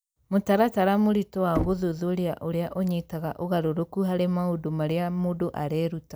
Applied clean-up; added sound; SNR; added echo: none; Knock; 11 dB; none.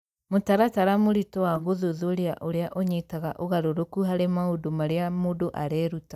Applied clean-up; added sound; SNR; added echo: neural mask model DeepFilterNet 3.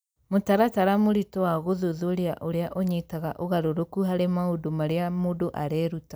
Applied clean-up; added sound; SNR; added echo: none; none; none; none.